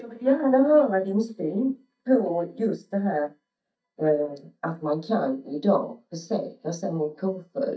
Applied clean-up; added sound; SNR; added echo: neural mask model DeepFilterNet 3.